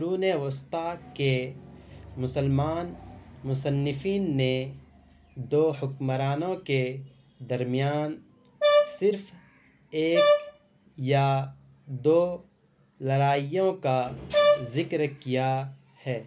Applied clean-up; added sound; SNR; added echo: none; Brass instrument; -2 dB; none.